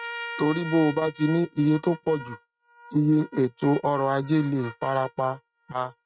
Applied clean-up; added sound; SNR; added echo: neural mask model RNNoise.